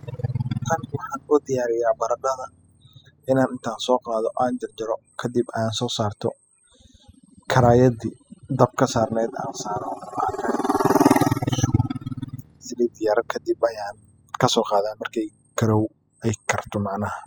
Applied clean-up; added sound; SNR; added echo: classical method spectral subtraction.